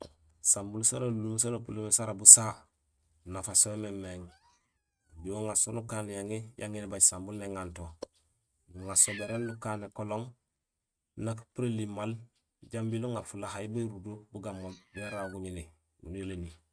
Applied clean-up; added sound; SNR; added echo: neural mask model RNNoise.